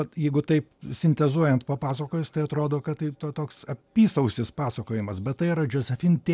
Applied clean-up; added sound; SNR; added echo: none; none; none; none.